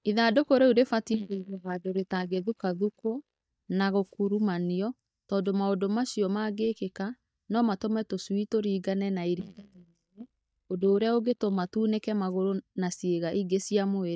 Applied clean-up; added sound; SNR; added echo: neural mask model DeepFilterNet 3.